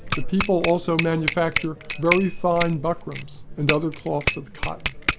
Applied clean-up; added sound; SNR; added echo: none; Bicycle bell; 4 dB; none.